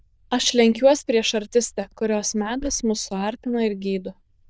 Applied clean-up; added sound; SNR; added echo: neural diffusion model UNIVERSE++.